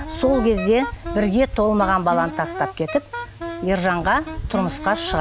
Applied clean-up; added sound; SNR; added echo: none; Wind instrument, woodwind instrument + Wind; 9 dB; none.